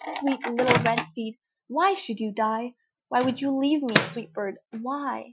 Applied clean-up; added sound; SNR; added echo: classical method Wiener filter.